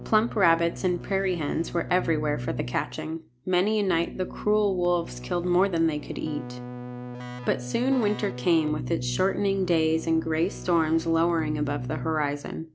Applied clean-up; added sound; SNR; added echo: none; Keyboard (musical); 10 dB; none.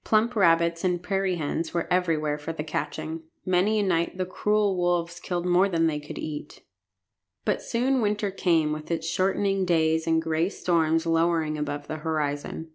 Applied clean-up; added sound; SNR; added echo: none; none; none; none.